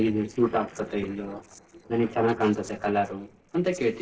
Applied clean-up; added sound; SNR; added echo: neural separator model SepFormer DNS4.